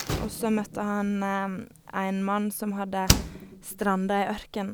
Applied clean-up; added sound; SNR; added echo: none; Slam; 4 dB; none.